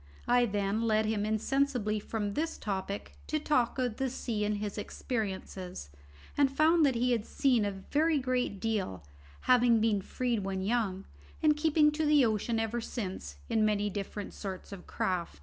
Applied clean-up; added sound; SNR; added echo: none; none; none; none.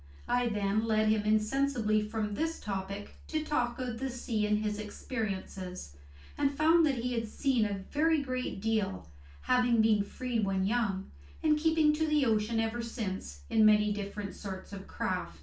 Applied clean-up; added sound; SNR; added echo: none; none; none; reverberation time 0.3 s.